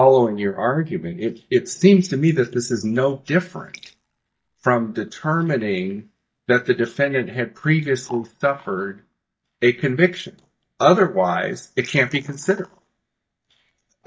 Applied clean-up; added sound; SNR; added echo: neural mask model DeepFilterNet 3.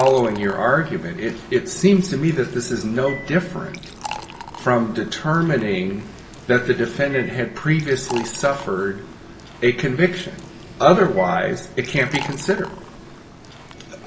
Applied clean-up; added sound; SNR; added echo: none; Liquid; 16 dB; reverberation time 0.3 s.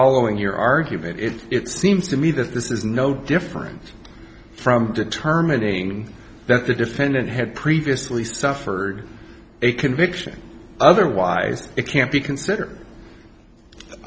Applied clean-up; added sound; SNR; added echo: none; none; none; none.